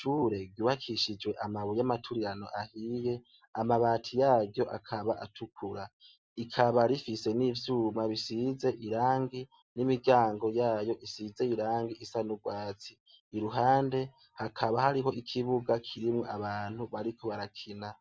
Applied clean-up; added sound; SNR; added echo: none; none; none; none.